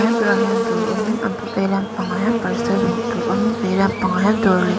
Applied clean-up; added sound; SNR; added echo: none; Buzz; 2 dB; none.